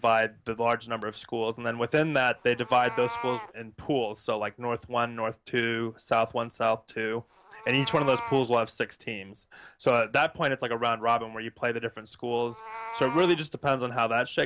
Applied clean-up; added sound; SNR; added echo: none; Meow; 16 dB; none.